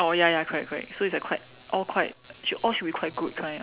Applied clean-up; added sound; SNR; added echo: none; none; none; none.